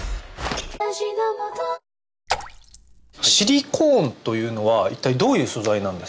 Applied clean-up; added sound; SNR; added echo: none; Raindrop / Splash, splatter; 10 dB; none.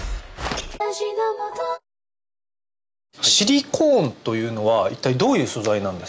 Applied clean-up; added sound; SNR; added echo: none; none; none; none.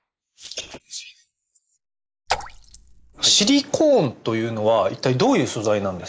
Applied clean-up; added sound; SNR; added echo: neural mask model Resemble Enhance denoiser.